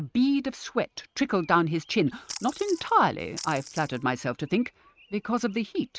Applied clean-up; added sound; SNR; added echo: neural mask model RNNoise.